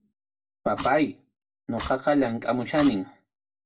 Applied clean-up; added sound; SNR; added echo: none; Clock; 16 dB; reverberation time 0.2 s.